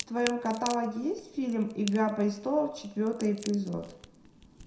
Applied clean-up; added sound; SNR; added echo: none; Crack; 16 dB; reverberation time 0.6 s.